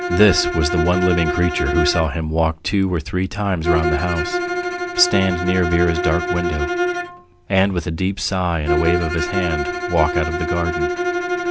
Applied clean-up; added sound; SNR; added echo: none; Bowed string instrument; 3 dB; none.